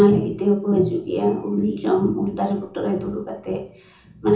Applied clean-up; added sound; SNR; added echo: none; none; none; reverberation time 0.6 s.